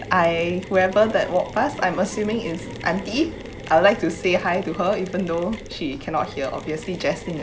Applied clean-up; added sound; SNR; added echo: none; Mechanisms; 15 dB; none.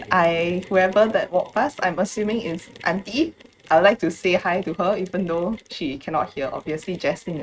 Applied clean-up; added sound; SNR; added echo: neural mask model RNNoise.